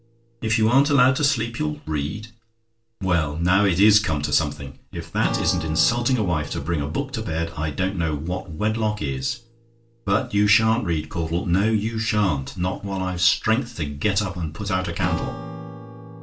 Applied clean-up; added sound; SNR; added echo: none; Acoustic guitar / Strum; 15 dB; reverberation time 0.2 s.